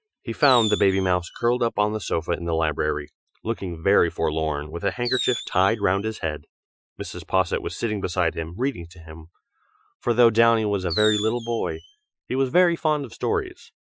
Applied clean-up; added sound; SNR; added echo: classical method Wiener filter.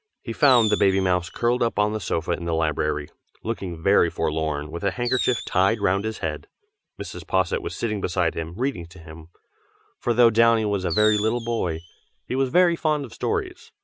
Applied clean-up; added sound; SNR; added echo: none; Fireworks; 10 dB; none.